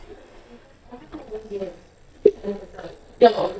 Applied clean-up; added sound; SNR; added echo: neural mask model DeepFilterNet 3.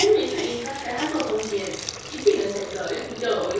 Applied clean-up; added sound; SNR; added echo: none; Hiss; 10 dB; reverberation time 0.6 s.